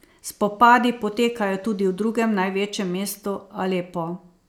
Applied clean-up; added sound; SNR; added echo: none; none; none; none.